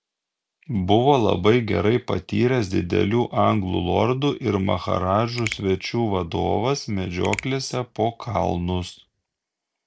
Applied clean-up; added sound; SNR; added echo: none; Finger snapping; 16 dB; none.